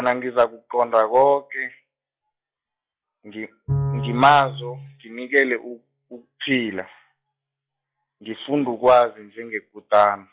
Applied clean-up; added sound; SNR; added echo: classical method log-MMSE.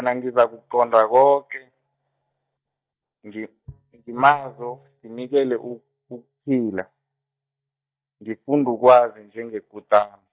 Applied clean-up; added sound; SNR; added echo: neural mask model DeepFilterNet 3.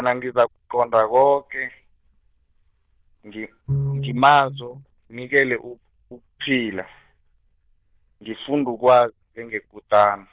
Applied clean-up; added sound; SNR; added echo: neural diffusion model UNIVERSE++.